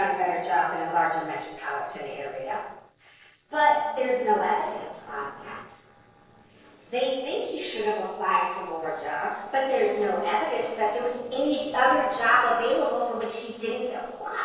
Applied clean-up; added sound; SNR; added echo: neural separator model SepFormer DNS4.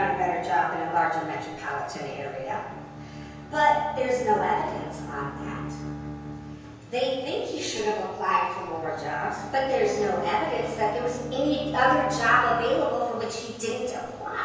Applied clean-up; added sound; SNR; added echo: none; Bowed string instrument; 13 dB; reverberation time 1.2 s.